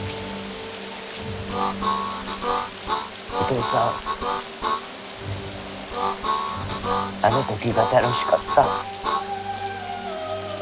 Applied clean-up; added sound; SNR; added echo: none; Harmonica; 1 dB; none.